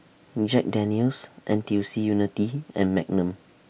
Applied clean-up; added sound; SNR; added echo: none; none; none; none.